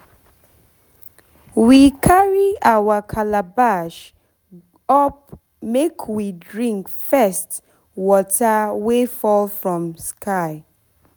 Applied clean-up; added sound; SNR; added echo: none; none; none; none.